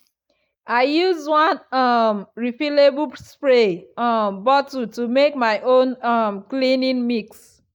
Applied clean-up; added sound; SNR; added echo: neural mask model Resemble Enhance denoiser.